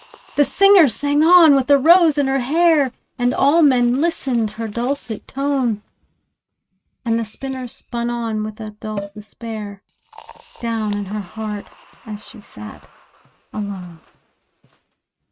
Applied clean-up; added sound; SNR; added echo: neural mask model RNNoise.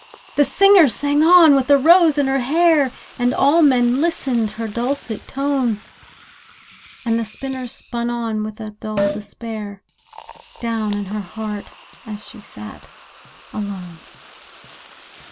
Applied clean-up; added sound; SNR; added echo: none; Liquid; 17 dB; none.